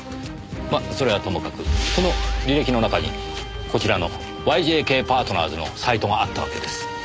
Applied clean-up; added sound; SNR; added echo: none; none; none; none.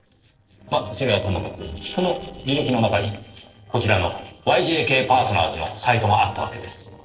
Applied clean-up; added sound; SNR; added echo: neural separator model SepFormer DNS4.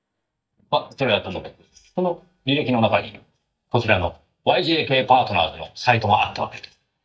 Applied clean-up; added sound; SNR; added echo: neural mask model DeepFilterNet 3.